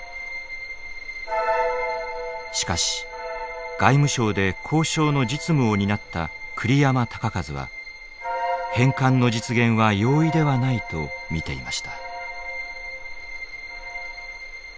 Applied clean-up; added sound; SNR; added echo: none; none; none; none.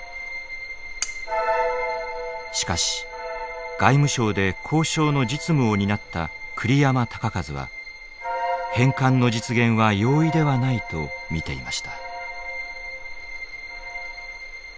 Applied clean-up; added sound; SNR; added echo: none; Cutlery, silverware; 9 dB; none.